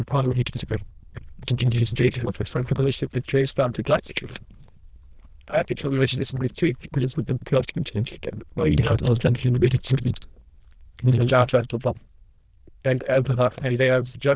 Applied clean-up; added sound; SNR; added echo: neural diffusion model UNIVERSE++.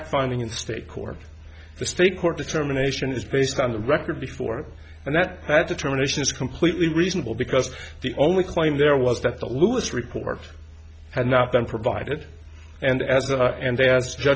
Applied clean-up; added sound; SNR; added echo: none; none; none; none.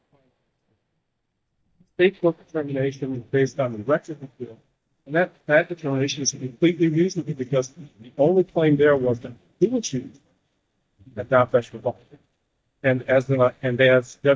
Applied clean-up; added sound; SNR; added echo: neural mask model DeepFilterNet 3.